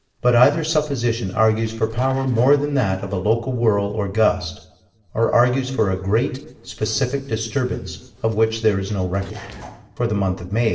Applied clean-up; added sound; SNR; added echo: neural separator model SepFormer DNS4.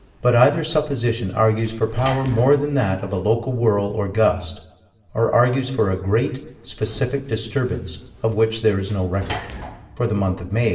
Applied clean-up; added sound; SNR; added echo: none; Sliding door / Slam; 19 dB; reverberation time 0.7 s.